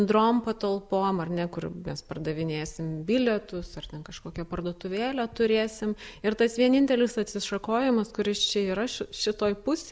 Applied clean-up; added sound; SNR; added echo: none; none; none; none.